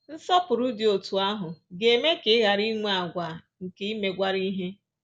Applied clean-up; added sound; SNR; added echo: none; none; none; none.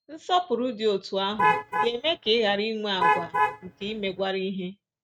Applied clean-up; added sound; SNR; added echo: neural mask model RNNoise.